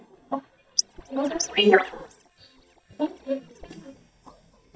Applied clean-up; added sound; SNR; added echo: neural mask model DeepFilterNet 3.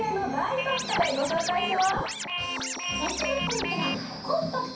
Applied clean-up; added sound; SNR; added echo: none; Scratching (performance technique); 3 dB; reverberation time 0.6 s.